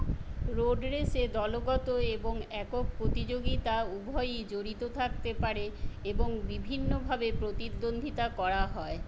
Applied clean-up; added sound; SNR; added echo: none; none; none; none.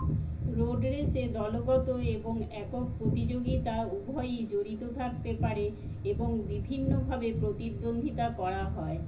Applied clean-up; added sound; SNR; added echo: none; none; none; reverberation time 0.4 s.